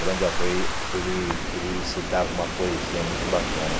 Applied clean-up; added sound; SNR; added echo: none; Rain / Thunderstorm; -2 dB; none.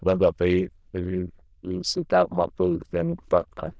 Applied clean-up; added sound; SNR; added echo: neural diffusion model UNIVERSE++.